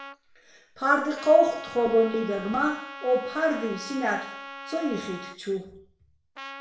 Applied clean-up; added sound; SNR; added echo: none; Trumpet; 15 dB; reverberation time 0.5 s.